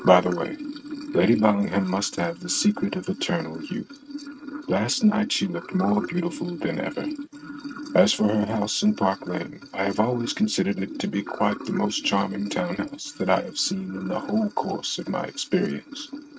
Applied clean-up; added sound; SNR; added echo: neural mask model RNNoise.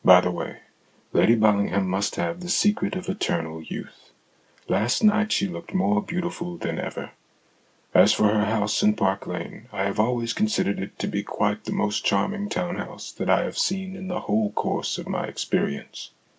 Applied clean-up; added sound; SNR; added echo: none; none; none; none.